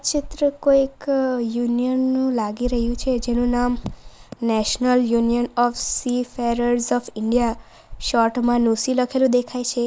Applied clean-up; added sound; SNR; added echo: neural mask model Resemble Enhance denoiser.